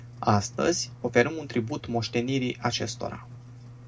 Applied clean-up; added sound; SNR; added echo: none; Engine; 16 dB; reverberation time 0.2 s.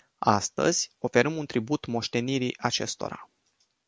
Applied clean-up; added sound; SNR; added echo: none; none; none; none.